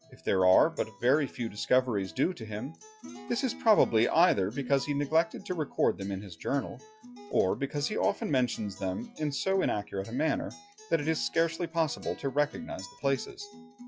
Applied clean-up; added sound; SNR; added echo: classical method log-MMSE.